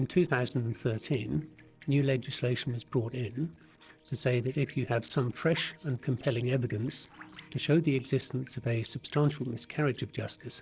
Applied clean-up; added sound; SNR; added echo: neural separator model SepFormer DNS4.